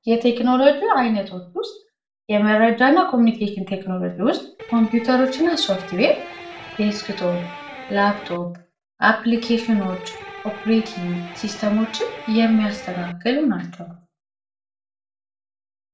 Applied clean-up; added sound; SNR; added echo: none; Electric guitar; 14 dB; reverberation time 0.4 s.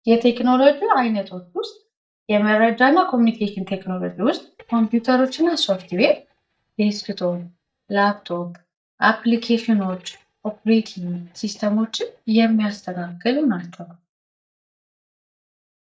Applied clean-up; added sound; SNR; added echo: neural mask model DeepFilterNet 3.